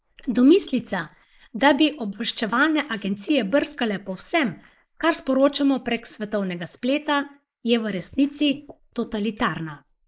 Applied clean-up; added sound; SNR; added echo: neural mask model Resemble Enhance denoiser.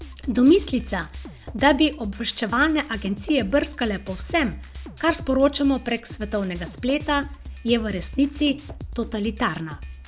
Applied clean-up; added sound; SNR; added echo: none; Drum kit; 13 dB; none.